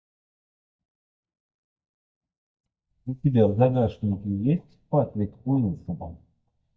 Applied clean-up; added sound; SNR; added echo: neural mask model DeepFilterNet 3.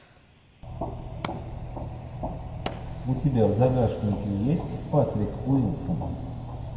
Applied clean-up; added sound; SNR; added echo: none; Fire; 19 dB; reverberation time 1.9 s.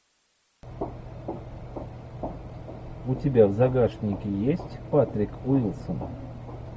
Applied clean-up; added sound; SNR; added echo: none; none; none; none.